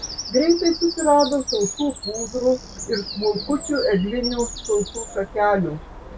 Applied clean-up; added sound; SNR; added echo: none; Bird vocalization, bird call, bird song; 10 dB; none.